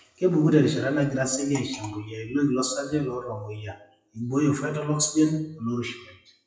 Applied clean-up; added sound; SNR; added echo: classical method WPE with log-MMSE.